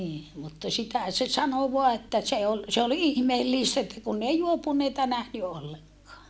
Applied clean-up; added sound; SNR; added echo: none; none; none; none.